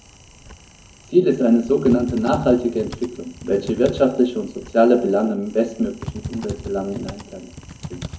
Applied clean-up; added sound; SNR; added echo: none; Typing; 15 dB; reverberation time 0.3 s.